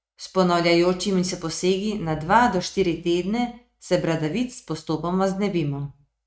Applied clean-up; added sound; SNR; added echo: neural mask model RNNoise.